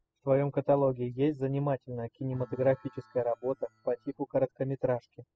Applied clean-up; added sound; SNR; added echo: classical method spectral subtraction.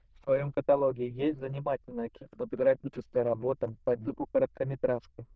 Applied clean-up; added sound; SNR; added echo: neural diffusion model UNIVERSE++.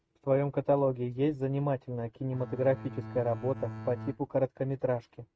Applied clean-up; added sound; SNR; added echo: neural mask model RNNoise.